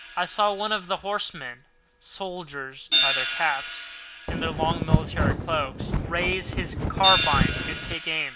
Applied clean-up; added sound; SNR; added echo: none; Wind + Hi-hat; -1 dB; none.